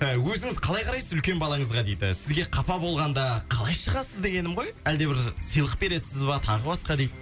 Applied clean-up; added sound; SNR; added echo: none; none; none; none.